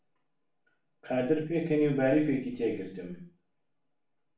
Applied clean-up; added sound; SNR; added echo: none; none; none; reverberation time 0.4 s.